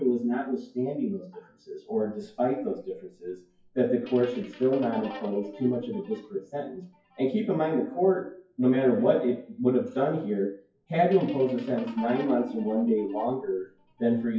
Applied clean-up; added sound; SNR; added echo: classical method WPE with log-MMSE.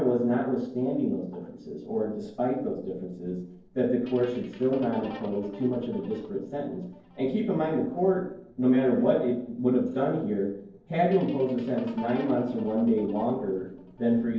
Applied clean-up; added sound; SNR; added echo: neural separator model SepFormer DNS4.